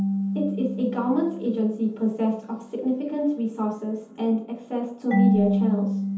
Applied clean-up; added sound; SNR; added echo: none; Marimba, xylophone / Wood; 1 dB; reverberation time 0.6 s.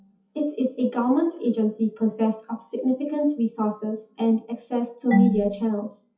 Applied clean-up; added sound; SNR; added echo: classical method WPE with log-MMSE.